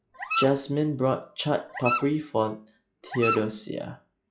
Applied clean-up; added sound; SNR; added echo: classical method log-MMSE.